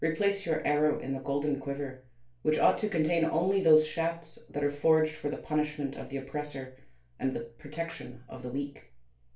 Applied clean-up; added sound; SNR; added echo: none; none; none; reverberation time 0.3 s.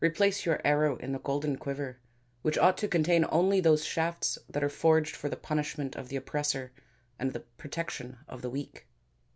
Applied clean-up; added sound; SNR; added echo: none; none; none; none.